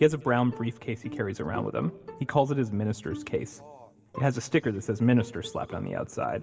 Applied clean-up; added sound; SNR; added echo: none; none; none; reverberation time 1.9 s.